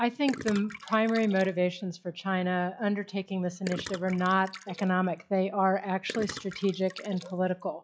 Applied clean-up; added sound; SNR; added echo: classical method log-MMSE.